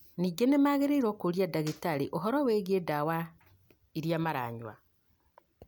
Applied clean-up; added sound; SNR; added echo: none; none; none; none.